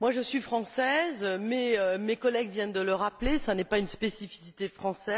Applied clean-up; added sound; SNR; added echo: none; none; none; none.